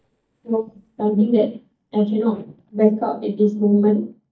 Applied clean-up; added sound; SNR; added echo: neural mask model DeepFilterNet 3.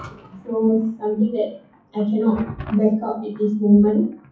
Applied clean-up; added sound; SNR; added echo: classical method WPE with log-MMSE.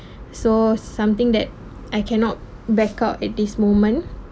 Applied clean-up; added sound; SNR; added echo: none; none; none; none.